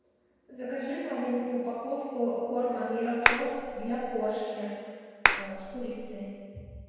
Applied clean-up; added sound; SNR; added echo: none; Clapping; -3 dB; reverberation time 1.9 s.